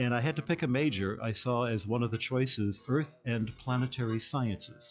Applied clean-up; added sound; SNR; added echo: classical method log-MMSE.